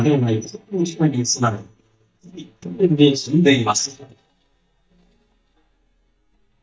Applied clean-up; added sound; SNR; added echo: neural mask model DeepFilterNet 3.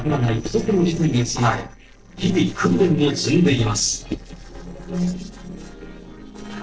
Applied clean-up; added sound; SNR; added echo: neural separator model SepFormer DNS4.